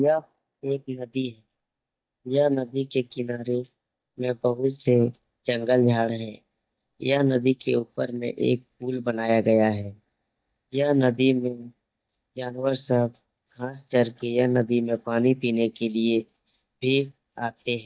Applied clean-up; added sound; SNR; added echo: neural mask model DeepFilterNet 3.